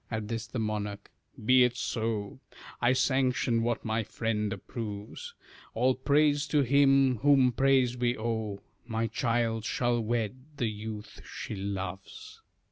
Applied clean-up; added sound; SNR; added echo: none; none; none; none.